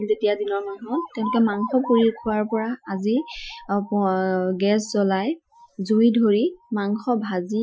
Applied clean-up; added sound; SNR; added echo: classical method Wiener filter.